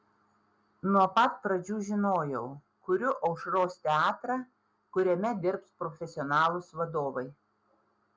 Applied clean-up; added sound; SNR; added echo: none; none; none; none.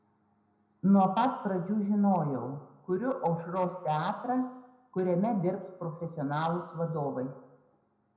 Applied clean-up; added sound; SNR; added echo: none; none; none; reverberation time 0.7 s.